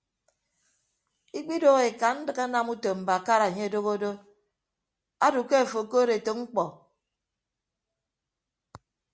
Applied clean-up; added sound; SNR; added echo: none; none; none; none.